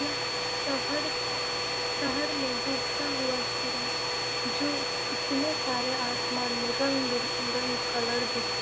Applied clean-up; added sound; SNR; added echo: none; Domestic sounds, home sounds; -4 dB; reverberation time 0.4 s.